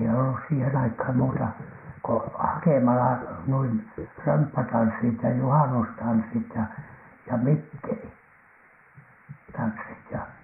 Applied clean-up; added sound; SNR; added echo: neural mask model Resemble Enhance denoiser.